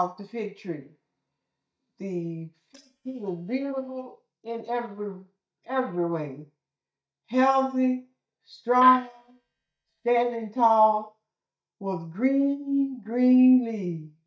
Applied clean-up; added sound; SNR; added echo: neural mask model DeepFilterNet 3.